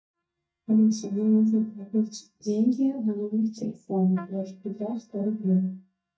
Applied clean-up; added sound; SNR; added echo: neural mask model DeepFilterNet 3.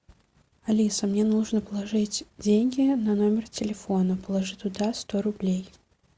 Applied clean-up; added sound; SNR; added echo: none; none; none; none.